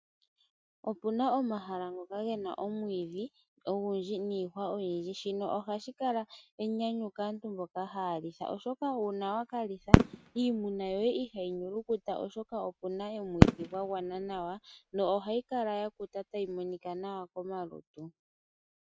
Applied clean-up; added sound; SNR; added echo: neural mask model RNNoise.